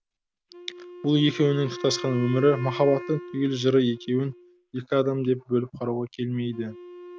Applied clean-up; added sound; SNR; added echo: none; Wind instrument, woodwind instrument; 15 dB; none.